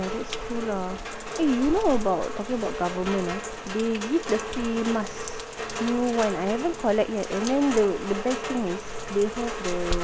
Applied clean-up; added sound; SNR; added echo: none; Rain; 5 dB; none.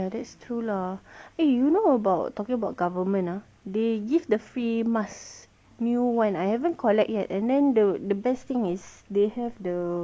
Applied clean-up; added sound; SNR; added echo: none; none; none; none.